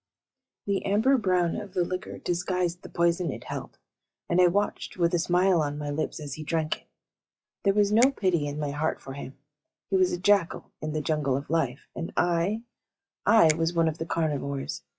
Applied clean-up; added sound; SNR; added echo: classical method log-MMSE.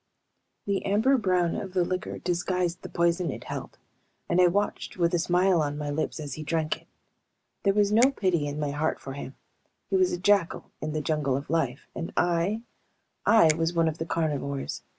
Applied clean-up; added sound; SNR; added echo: none; Finger snapping; 16 dB; none.